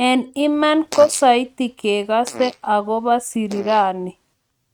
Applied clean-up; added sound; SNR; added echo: neural mask model RNNoise.